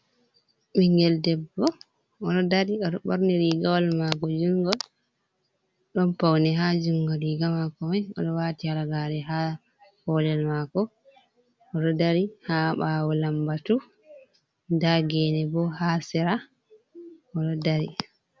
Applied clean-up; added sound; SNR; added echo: none; none; none; none.